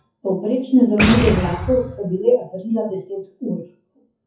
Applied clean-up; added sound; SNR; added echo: classical method WPE with log-MMSE.